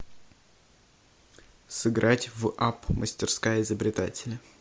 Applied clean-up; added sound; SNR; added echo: none; none; none; none.